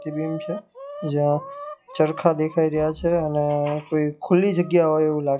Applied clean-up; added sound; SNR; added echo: classical method log-MMSE.